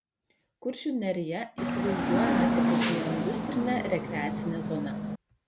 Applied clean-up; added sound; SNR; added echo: none; Hiss / Bus / Engine; -4 dB; none.